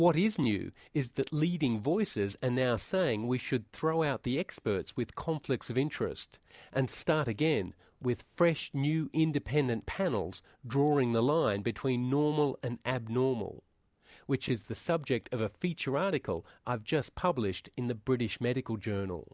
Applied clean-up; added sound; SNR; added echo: none; none; none; none.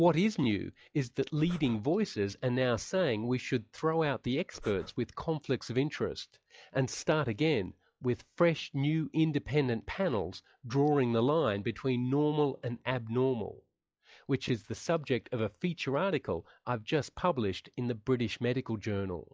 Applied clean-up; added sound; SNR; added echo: classical method log-MMSE.